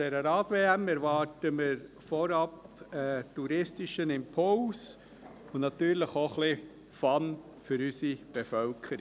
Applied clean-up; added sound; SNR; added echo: none; none; none; none.